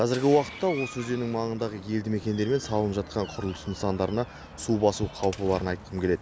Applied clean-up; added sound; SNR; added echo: none; Door; 16 dB; none.